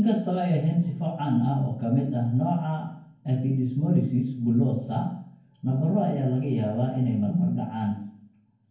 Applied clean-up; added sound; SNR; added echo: none; none; none; reverberation time 0.9 s.